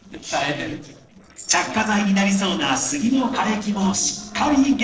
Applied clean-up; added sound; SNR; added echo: neural separator model SepFormer DNS4.